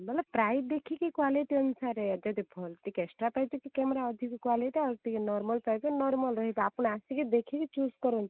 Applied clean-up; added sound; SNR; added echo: none; none; none; none.